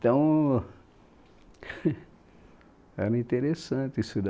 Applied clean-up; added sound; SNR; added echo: none; none; none; none.